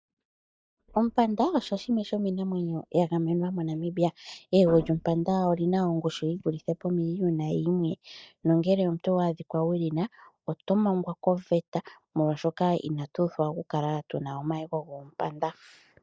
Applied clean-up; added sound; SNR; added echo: neural mask model DeepFilterNet 3.